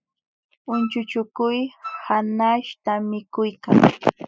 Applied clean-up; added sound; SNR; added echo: classical method spectral subtraction.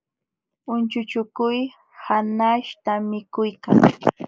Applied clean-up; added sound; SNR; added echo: neural mask model Resemble Enhance denoiser.